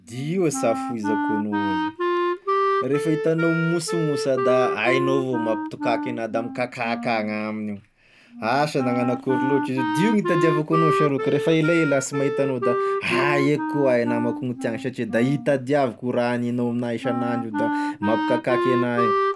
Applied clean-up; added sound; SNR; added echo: none; Wind instrument, woodwind instrument; 2 dB; none.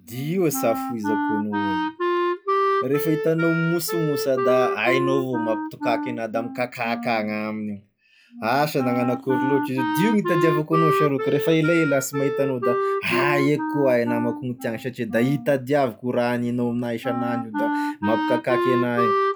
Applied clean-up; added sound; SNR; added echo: classical method log-MMSE.